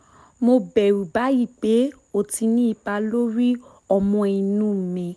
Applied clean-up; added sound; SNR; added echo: none; none; none; none.